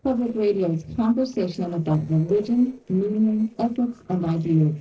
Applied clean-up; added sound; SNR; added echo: neural separator model SepFormer DNS4.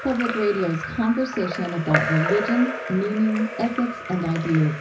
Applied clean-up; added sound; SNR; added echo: none; Drip / Trickle, dribble / Splash, splatter; 7 dB; reverberation time 0.4 s.